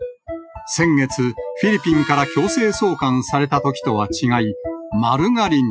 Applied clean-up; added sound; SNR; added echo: classical method Wiener filter.